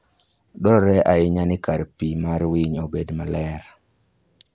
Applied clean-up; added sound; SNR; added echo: none; none; none; none.